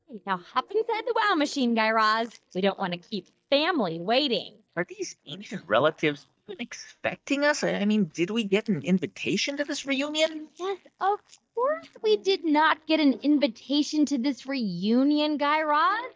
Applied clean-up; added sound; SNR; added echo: neural mask model DeepFilterNet 3.